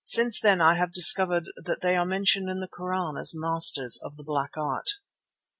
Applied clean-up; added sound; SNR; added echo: none; none; none; none.